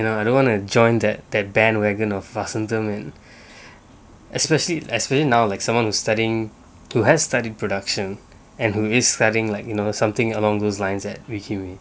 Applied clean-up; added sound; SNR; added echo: none; none; none; none.